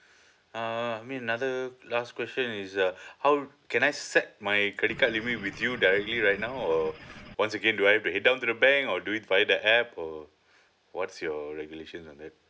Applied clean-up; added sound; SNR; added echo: none; Engine / Boat, Water vehicle; 17 dB; none.